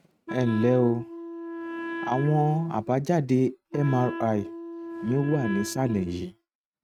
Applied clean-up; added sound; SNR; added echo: neural mask model RNNoise.